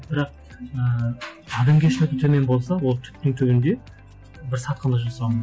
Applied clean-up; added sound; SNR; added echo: none; none; none; none.